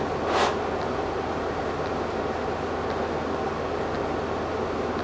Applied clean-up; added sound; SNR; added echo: none; none; none; none.